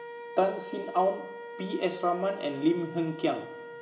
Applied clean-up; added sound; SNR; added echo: none; Wind instrument, woodwind instrument; 12 dB; reverberation time 1.0 s.